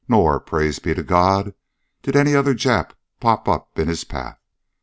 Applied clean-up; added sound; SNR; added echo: none; none; none; none.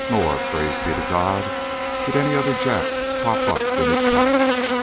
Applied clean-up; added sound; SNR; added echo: none; Buzz; -3 dB; none.